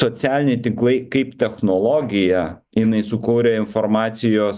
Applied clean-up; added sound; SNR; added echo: neural mask model Resemble Enhance denoiser.